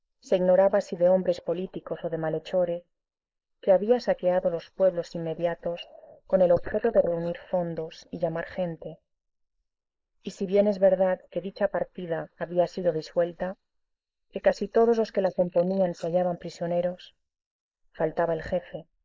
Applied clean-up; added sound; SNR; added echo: neural mask model Resemble Enhance denoiser.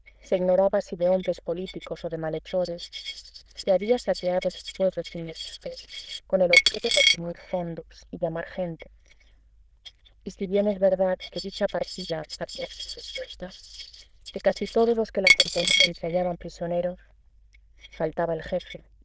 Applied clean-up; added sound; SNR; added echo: neural diffusion model UNIVERSE++.